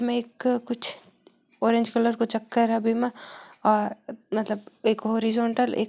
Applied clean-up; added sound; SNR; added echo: none; none; none; none.